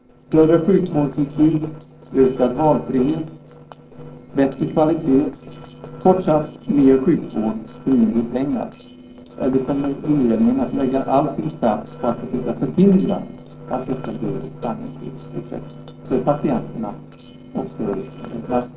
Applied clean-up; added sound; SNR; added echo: neural separator model SepFormer DNS4.